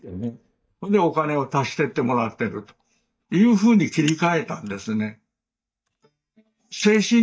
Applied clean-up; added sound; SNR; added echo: neural mask model DeepFilterNet 3.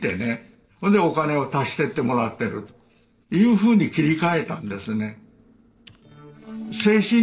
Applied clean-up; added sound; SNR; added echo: neural separator model SepFormer DNS4.